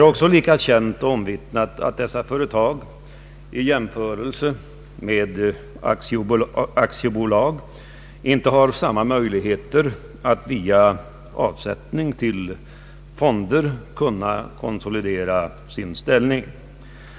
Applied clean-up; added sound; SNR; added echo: none; none; none; none.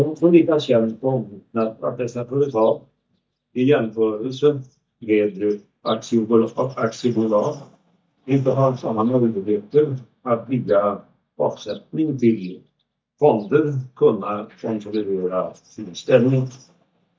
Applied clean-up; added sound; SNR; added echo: neural mask model DeepFilterNet 3.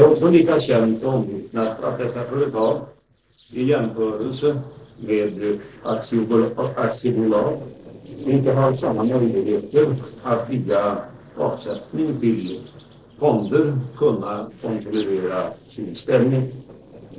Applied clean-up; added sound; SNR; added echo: neural separator model SepFormer DNS4.